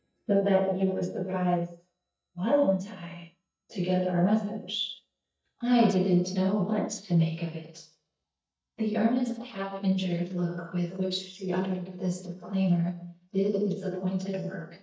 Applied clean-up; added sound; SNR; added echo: neural mask model DeepFilterNet 3.